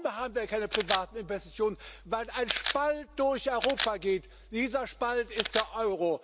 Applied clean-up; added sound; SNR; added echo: none; Camera; 8 dB; none.